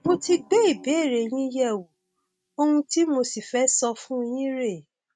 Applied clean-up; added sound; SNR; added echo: neural mask model RNNoise.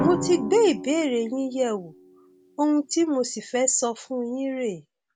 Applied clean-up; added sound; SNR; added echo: none; Drum; 11 dB; none.